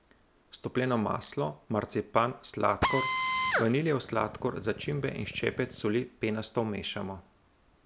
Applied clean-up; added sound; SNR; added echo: none; Drill; 2 dB; none.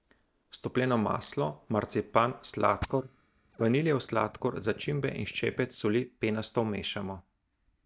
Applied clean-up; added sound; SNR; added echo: neural mask model DeepFilterNet 3.